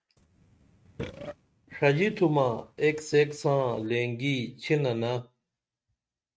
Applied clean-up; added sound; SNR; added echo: neural mask model RNNoise.